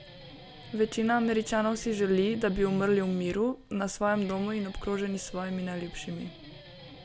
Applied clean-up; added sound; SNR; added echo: none; Guitar; 17 dB; none.